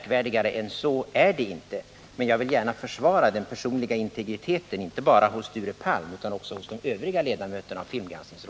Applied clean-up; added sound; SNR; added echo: none; none; none; none.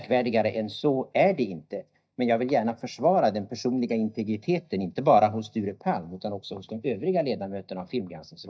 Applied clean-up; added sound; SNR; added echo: neural mask model DeepFilterNet 3.